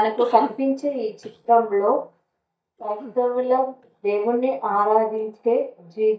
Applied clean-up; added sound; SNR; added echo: neural mask model DeepFilterNet 3.